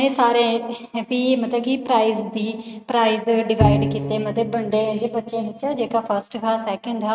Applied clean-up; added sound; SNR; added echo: neural mask model RNNoise.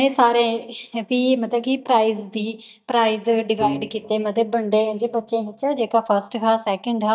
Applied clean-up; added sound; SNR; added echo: neural mask model DeepFilterNet 3.